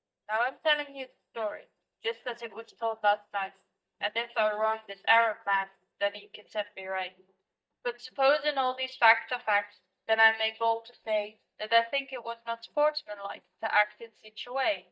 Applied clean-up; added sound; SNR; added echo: neural mask model DeepFilterNet 3.